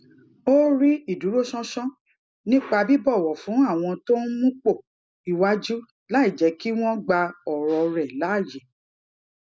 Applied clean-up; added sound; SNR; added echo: none; none; none; none.